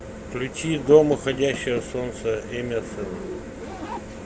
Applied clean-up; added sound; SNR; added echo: none; Zipper (clothing) + Knock / Wood; 15 dB; none.